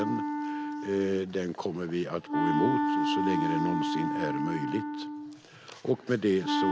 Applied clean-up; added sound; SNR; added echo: none; Wind instrument, woodwind instrument; -1 dB; none.